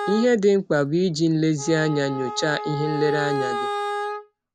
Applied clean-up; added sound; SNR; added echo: none; Wind instrument, woodwind instrument; 8 dB; none.